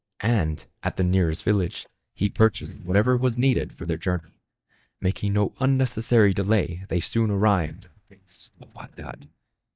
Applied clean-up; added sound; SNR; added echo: neural mask model DeepFilterNet 3.